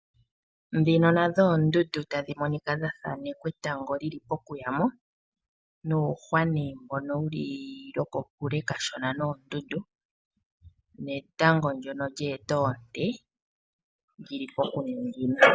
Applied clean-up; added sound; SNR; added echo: none; none; none; none.